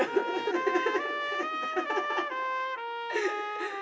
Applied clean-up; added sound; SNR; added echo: none; Trumpet; 0 dB; reverberation time 2.5 s.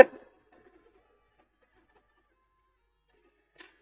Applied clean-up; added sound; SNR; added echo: neural mask model DeepFilterNet 3.